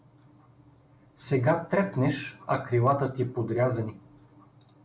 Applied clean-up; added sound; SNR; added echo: none; none; none; none.